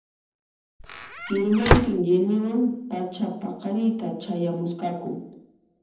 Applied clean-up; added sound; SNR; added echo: none; Squeak / Slam / Wood; -3 dB; reverberation time 0.8 s.